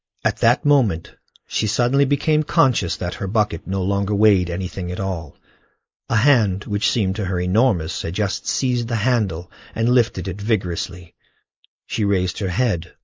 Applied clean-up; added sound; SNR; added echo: neural mask model Resemble Enhance denoiser.